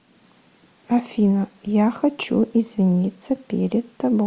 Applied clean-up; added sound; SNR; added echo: none; none; none; none.